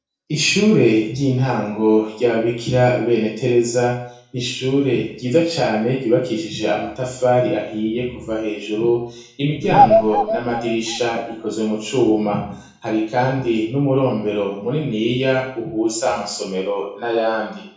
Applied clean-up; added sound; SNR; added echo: none; Bird vocalization, bird call, bird song; 0 dB; reverberation time 0.5 s.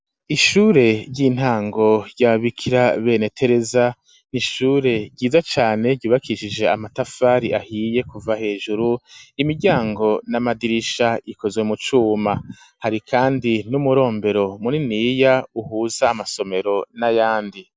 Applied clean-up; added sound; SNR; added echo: none; none; none; none.